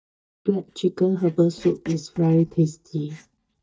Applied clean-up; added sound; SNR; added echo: neural mask model DeepFilterNet 3.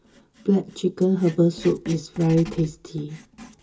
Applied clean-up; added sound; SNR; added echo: none; Writing; 19 dB; reverberation time 0.2 s.